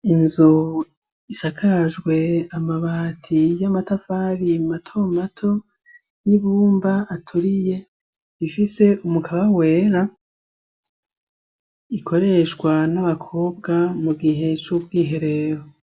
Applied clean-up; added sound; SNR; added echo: none; none; none; none.